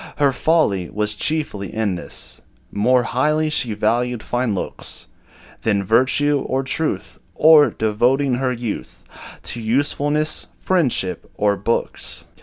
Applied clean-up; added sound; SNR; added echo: none; none; none; none.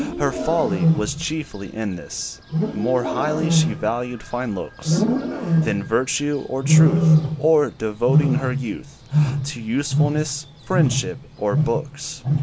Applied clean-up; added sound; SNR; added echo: none; Wild animals; -2 dB; none.